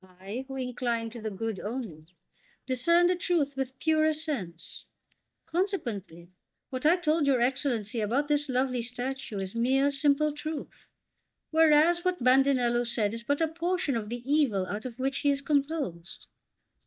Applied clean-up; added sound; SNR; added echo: neural mask model DeepFilterNet 3.